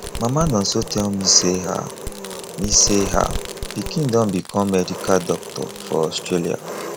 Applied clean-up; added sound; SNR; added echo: none; Fireworks + Engine; 9 dB; none.